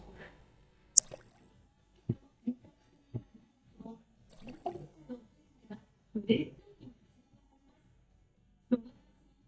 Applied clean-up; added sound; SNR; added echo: neural mask model DeepFilterNet 3.